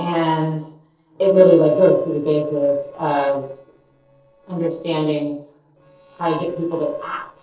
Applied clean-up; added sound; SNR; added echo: neural separator model SepFormer DNS4.